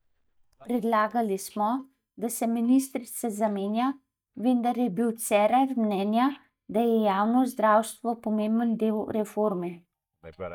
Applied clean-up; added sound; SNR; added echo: neural mask model DeepFilterNet 3.